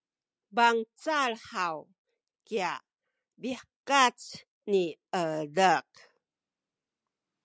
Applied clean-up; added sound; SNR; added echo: none; none; none; none.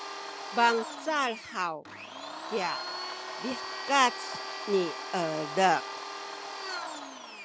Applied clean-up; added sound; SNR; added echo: none; Domestic sounds, home sounds; 7 dB; none.